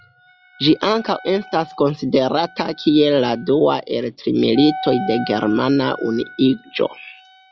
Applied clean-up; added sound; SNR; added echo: classical method log-MMSE.